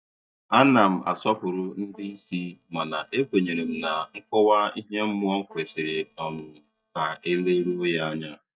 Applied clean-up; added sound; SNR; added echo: neural mask model DeepFilterNet 3.